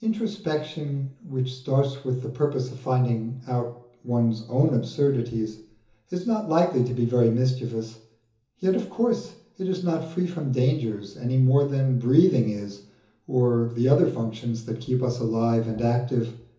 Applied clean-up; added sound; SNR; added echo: none; none; none; reverberation time 0.7 s.